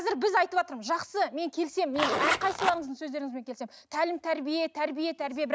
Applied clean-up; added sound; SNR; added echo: none; Zipper (clothing); 0 dB; none.